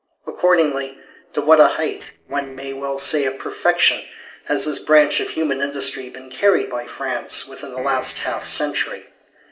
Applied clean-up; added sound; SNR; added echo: neural separator model SepFormer DNS4.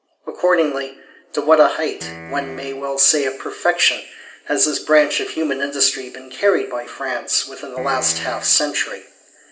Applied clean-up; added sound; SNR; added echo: none; Piano; 15 dB; reverberation time 0.9 s.